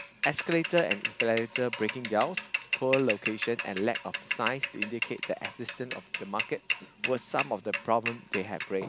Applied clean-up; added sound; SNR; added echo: none; Mechanisms / Bicycle; 0 dB; none.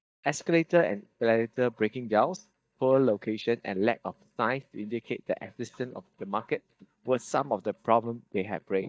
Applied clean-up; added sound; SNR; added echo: neural mask model DeepFilterNet 3.